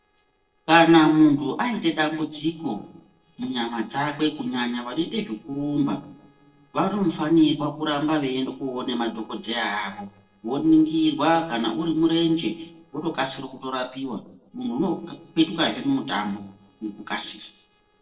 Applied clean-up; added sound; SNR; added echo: neural separator model SepFormer DNS4.